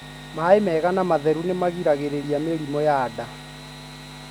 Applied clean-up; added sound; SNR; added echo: none; Sawing / Engine; 19 dB; none.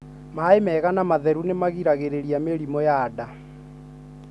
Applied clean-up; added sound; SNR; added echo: none; none; none; none.